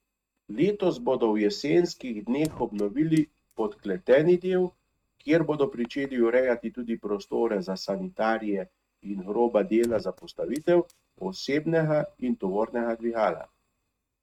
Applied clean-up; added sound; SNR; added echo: neural mask model RNNoise.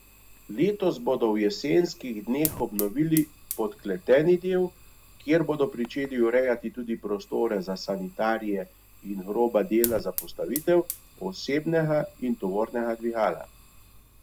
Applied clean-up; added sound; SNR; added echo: none; Fire; 14 dB; none.